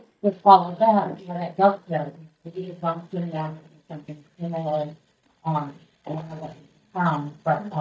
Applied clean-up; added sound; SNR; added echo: neural mask model DeepFilterNet 3.